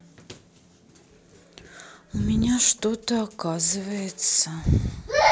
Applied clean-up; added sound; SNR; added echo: none; none; none; none.